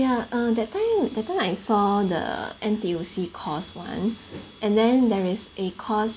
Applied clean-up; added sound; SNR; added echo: none; none; none; none.